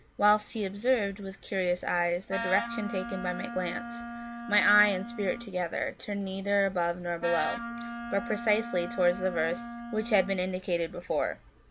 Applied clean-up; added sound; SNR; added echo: none; Wind instrument, woodwind instrument; 9 dB; none.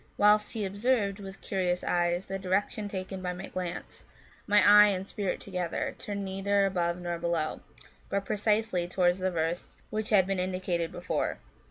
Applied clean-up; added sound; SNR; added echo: none; none; none; none.